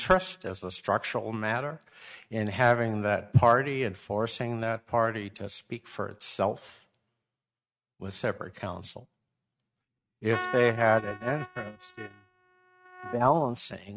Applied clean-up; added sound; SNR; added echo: neural mask model RNNoise.